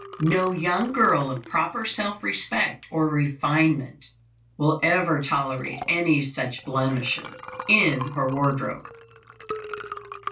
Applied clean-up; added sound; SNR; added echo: none; Liquid; 15 dB; reverberation time 0.2 s.